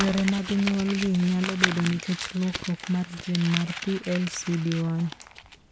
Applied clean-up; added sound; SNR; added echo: none; Crumpling, crinkling; 8 dB; none.